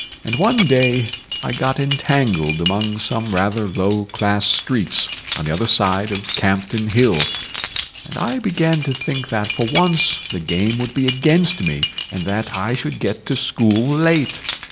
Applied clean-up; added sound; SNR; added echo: none; Keys jangling; 9 dB; none.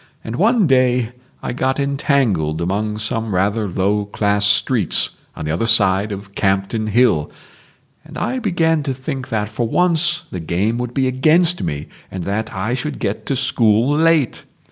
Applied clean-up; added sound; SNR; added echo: none; none; none; none.